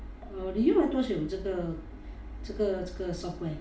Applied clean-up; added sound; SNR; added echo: none; none; none; reverberation time 0.4 s.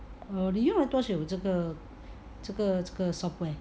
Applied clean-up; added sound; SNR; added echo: none; none; none; none.